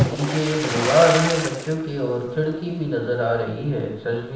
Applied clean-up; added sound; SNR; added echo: none; Splash, splatter; 6 dB; reverberation time 0.7 s.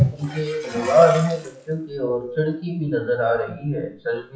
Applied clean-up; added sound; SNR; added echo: classical method WPE with log-MMSE.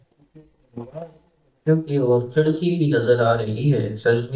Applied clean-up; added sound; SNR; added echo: neural mask model DeepFilterNet 3.